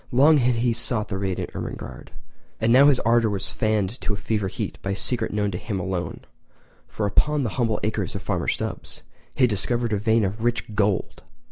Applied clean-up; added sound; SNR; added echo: none; none; none; none.